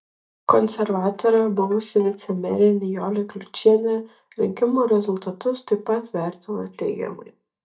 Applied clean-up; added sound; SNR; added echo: neural mask model DeepFilterNet 3.